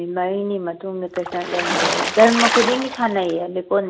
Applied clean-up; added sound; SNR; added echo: none; Water / Splash, splatter; 3 dB; none.